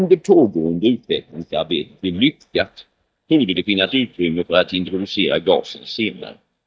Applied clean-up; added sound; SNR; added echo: neural mask model DeepFilterNet 3.